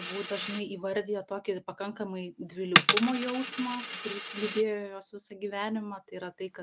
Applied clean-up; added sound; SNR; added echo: none; Coin (dropping); 1 dB; none.